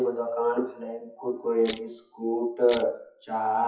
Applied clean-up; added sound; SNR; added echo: classical method WPE with log-MMSE.